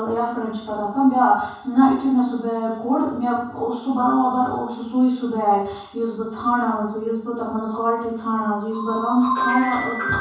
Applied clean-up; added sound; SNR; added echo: none; none; none; reverberation time 0.7 s.